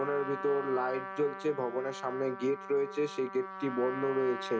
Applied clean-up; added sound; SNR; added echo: none; Trumpet; 9 dB; none.